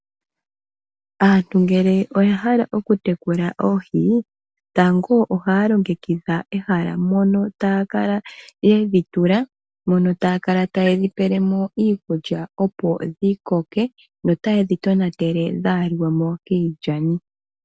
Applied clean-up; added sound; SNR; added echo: none; none; none; none.